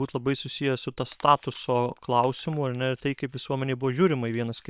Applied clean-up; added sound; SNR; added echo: neural separator model SepFormer WHAM!.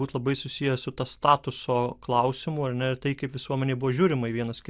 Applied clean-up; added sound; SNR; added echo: none; none; none; none.